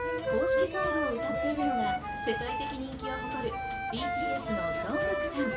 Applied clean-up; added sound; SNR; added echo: none; Wind instrument, woodwind instrument; -3 dB; reverberation time 2.4 s.